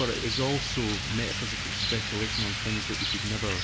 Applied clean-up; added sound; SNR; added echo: none; Rain; -1 dB; none.